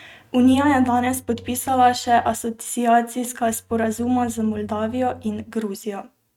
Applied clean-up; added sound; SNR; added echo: neural mask model RNNoise.